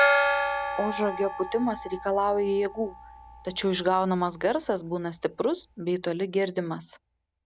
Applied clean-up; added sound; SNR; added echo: none; Gong; 4 dB; none.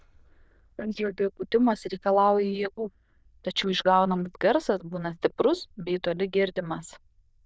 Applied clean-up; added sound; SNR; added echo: neural diffusion model UNIVERSE++.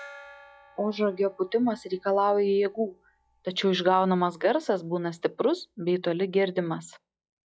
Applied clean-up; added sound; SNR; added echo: classical method log-MMSE.